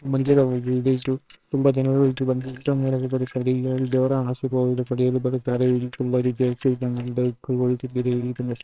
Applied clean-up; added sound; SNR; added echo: neural separator model SepFormer WHAMR!.